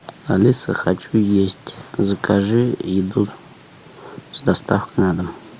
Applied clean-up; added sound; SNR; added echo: none; none; none; none.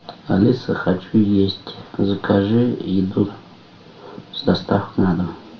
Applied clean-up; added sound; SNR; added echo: none; none; none; reverberation time 0.3 s.